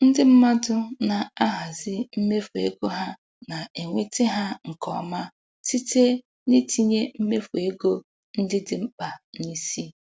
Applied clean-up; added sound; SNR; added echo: none; none; none; none.